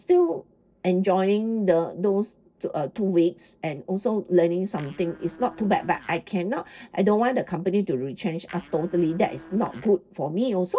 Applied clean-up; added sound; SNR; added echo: neural separator model SepFormer DNS4.